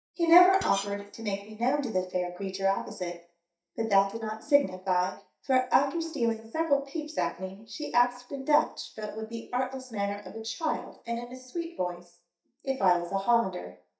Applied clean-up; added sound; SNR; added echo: neural mask model DeepFilterNet 3.